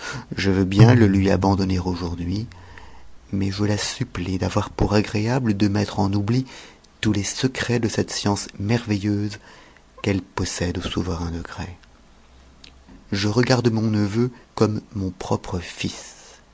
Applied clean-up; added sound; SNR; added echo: none; Tabla; 0 dB; none.